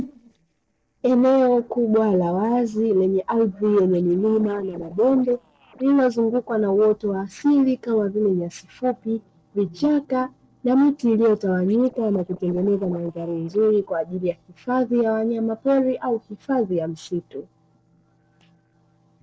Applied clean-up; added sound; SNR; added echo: neural separator model SepFormer DNS4.